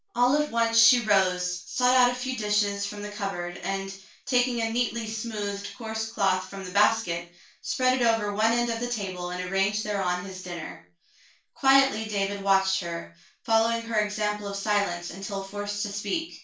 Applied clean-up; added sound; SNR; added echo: none; none; none; reverberation time 0.3 s.